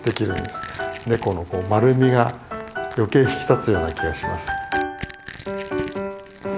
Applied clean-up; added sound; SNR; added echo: none; Crushing; 18 dB; none.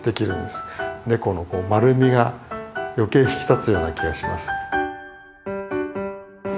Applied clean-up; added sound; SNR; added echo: none; none; none; none.